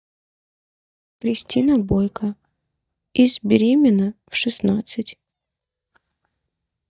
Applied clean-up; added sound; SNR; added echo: neural mask model DeepFilterNet 3.